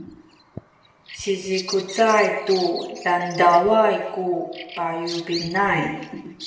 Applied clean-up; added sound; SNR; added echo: none; Bird vocalization, bird call, bird song; 16 dB; reverberation time 1.0 s.